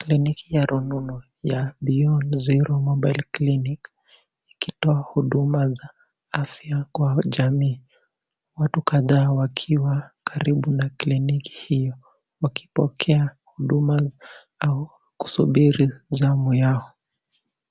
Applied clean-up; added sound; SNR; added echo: none; none; none; none.